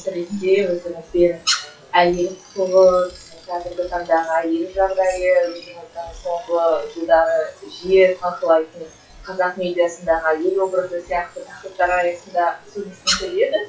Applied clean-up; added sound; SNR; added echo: classical method WPE with log-MMSE.